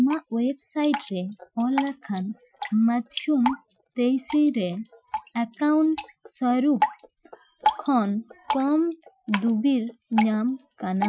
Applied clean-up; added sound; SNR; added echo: classical method Wiener filter.